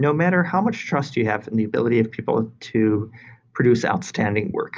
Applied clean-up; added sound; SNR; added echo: none; none; none; none.